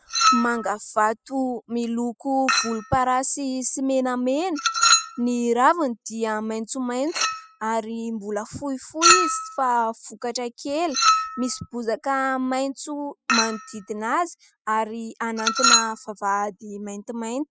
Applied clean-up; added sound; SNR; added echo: classical method spectral subtraction.